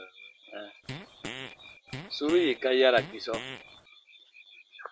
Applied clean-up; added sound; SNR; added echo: none; Fart; 11 dB; none.